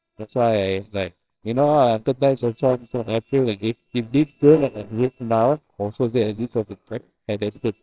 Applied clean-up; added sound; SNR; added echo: neural separator model SepFormer WHAMR!.